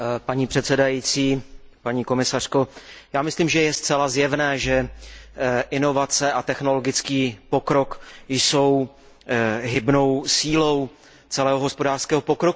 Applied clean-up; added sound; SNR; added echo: none; none; none; none.